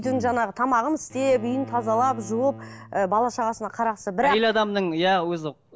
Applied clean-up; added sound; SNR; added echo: none; Bowed string instrument; 17 dB; none.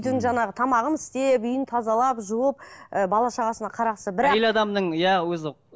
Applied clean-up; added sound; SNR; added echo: none; none; none; none.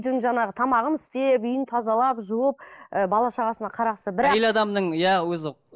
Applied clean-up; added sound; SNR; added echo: neural mask model Resemble Enhance denoiser.